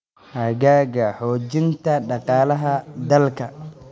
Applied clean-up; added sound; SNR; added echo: none; none; none; none.